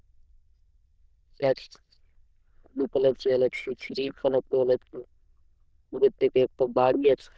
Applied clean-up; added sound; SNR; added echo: neural diffusion model UNIVERSE++.